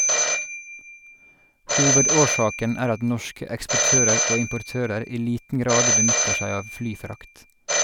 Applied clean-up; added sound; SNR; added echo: none; Telephone; -2 dB; none.